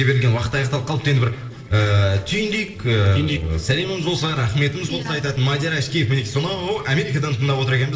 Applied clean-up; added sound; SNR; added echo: neural separator model SepFormer DNS4.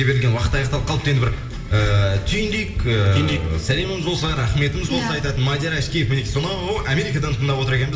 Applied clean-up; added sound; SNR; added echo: none; Keyboard (musical); 20 dB; reverberation time 1.5 s.